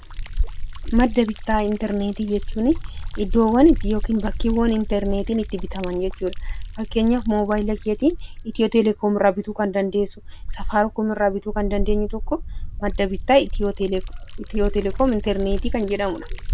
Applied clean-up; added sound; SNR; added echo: none; Liquid; 4 dB; none.